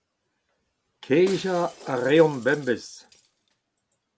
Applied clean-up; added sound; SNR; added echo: none; Shatter; 20 dB; none.